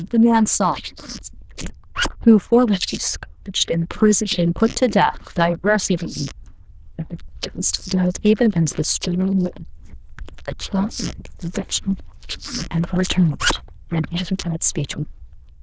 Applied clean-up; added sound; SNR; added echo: neural diffusion model UNIVERSE++.